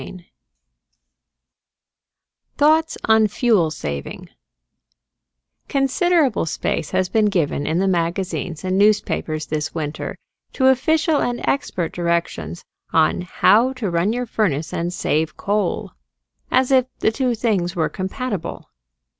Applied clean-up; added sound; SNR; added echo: none; none; none; none.